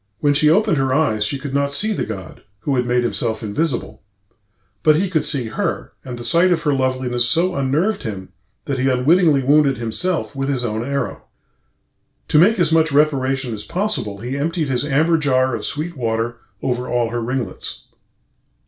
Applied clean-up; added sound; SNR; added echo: none; none; none; none.